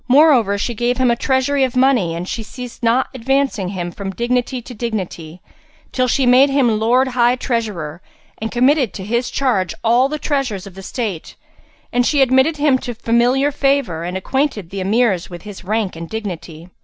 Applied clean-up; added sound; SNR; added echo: none; none; none; none.